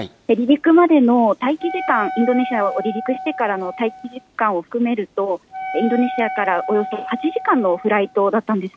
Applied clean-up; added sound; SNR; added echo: none; Wind instrument, woodwind instrument; 11 dB; none.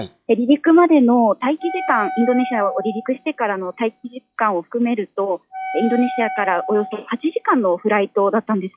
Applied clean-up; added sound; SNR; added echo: classical method log-MMSE.